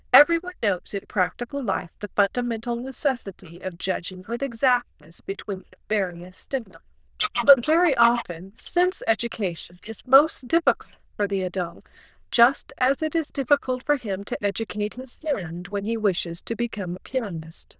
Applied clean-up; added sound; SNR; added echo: neural diffusion model UNIVERSE++.